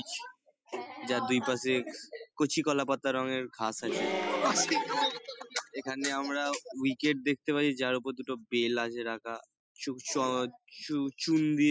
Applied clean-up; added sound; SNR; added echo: classical method spectral subtraction.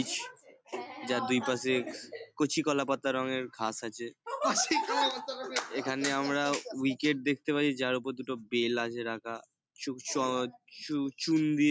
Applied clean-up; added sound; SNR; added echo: none; none; none; none.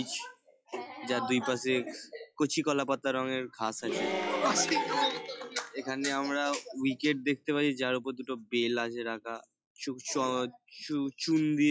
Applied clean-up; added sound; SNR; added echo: classical method log-MMSE.